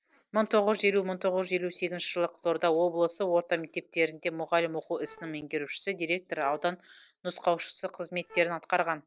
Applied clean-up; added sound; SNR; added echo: neural separator model SepFormer DNS4.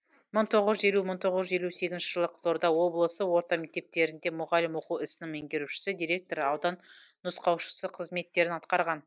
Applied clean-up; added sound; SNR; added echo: neural mask model Resemble Enhance denoiser.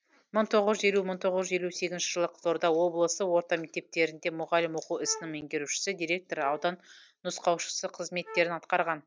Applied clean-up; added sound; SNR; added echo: none; Wind instrument, woodwind instrument; 17 dB; none.